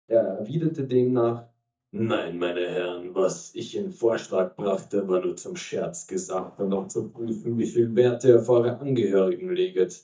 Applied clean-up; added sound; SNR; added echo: neural mask model DeepFilterNet 3.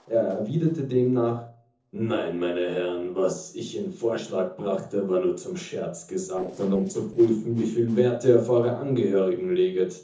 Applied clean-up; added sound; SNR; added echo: neural separator model SepFormer DNS4.